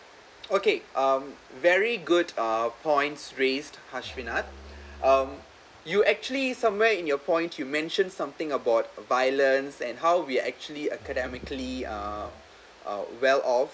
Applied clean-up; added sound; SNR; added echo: none; Musical instrument; 19 dB; none.